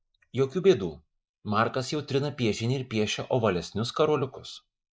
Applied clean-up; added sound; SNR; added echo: neural mask model Resemble Enhance denoiser.